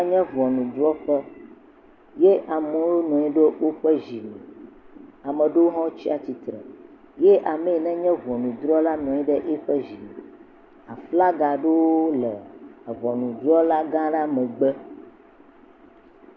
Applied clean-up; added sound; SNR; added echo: none; none; none; none.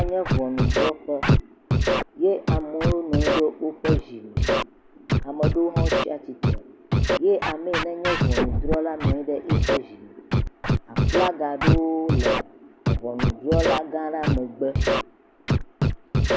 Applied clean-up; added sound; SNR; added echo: none; Scratching (performance technique); -4 dB; none.